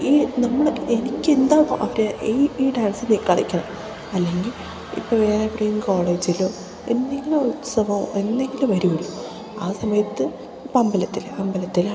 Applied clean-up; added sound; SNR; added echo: none; none; none; none.